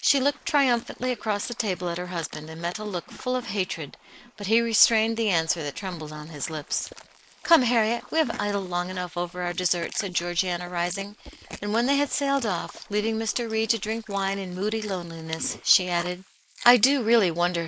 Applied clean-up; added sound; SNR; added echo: neural mask model Resemble Enhance denoiser.